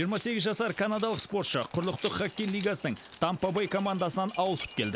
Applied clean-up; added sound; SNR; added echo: none; Keys jangling; 18 dB; none.